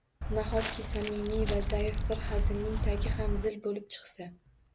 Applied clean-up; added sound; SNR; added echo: none; Walk, footsteps; -4 dB; none.